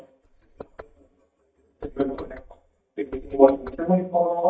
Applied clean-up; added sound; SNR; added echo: neural mask model DeepFilterNet 3.